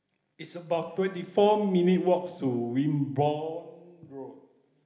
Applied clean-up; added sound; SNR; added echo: none; none; none; reverberation time 1.1 s.